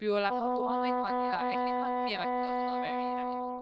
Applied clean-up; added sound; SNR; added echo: neural diffusion model UNIVERSE++.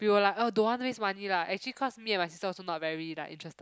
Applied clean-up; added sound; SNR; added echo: none; none; none; none.